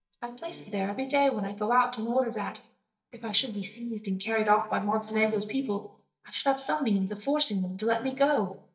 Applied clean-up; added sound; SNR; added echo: neural mask model DeepFilterNet 3.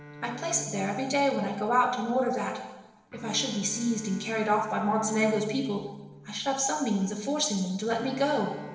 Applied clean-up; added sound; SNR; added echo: none; Bowed string instrument; 16 dB; reverberation time 1.0 s.